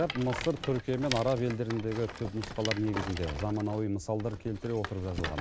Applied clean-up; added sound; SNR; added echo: none; Rattle; 9 dB; none.